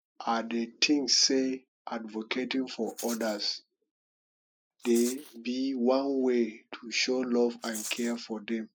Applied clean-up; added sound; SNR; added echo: neural mask model Resemble Enhance denoiser.